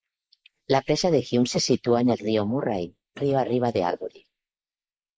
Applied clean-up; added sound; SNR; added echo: neural mask model Resemble Enhance denoiser.